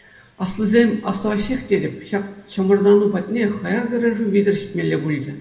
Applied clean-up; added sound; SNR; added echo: none; none; none; reverberation time 0.9 s.